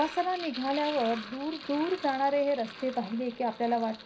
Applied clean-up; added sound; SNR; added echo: none; Sink (filling or washing); 14 dB; reverberation time 0.5 s.